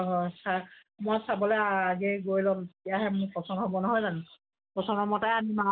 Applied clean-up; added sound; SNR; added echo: none; none; none; none.